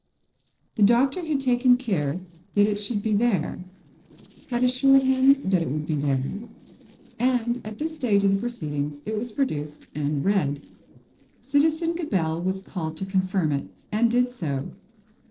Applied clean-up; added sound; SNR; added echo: neural separator model SepFormer DNS4.